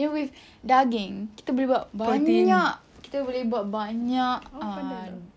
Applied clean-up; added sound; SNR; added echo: none; none; none; none.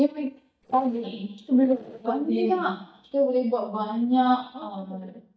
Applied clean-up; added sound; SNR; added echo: neural mask model DeepFilterNet 3.